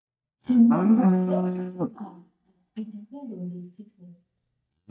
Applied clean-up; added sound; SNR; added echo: neural mask model DeepFilterNet 3.